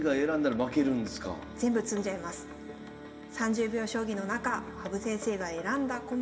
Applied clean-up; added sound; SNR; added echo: none; none; none; reverberation time 1.3 s.